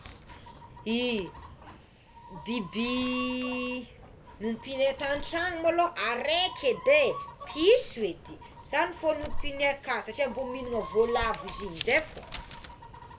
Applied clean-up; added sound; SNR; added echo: none; Chicken, rooster + Crumpling, crinkling; 11 dB; none.